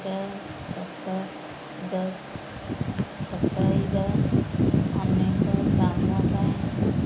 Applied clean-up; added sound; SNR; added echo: none; none; none; none.